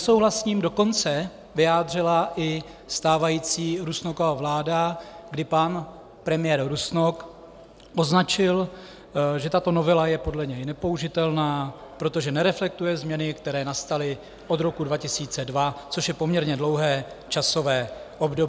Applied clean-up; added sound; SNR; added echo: none; none; none; none.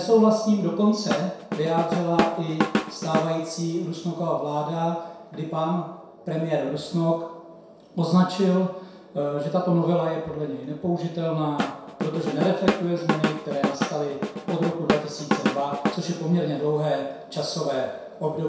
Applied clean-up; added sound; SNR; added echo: none; Drum / Drum kit; 2 dB; reverberation time 0.7 s.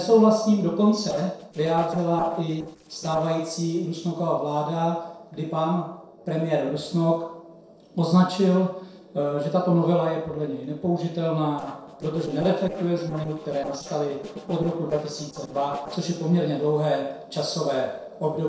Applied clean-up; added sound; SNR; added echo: neural separator model SepFormer DNS4.